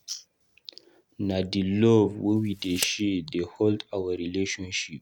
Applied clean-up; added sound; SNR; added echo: none; Tick; 14 dB; none.